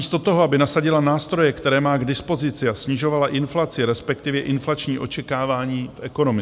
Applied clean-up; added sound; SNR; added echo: none; none; none; none.